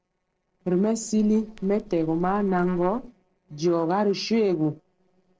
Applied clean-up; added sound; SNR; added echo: neural separator model SepFormer DNS4.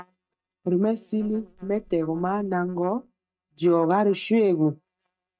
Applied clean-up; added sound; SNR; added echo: neural mask model DeepFilterNet 3.